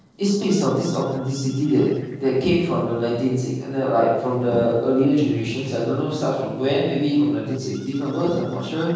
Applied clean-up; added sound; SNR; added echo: neural separator model SepFormer DNS4.